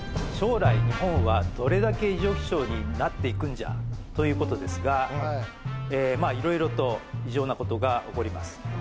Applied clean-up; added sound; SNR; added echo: none; Thunder / Explosion; 13 dB; none.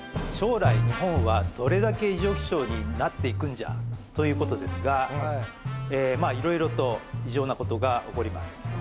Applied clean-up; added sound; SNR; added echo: none; none; none; none.